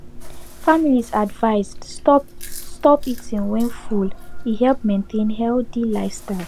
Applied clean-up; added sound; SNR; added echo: none; Chewing, mastication; 9 dB; none.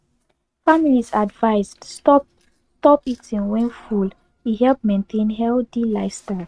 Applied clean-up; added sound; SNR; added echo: neural mask model RNNoise.